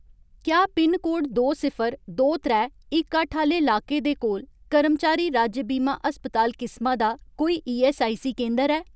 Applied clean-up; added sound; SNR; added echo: none; none; none; none.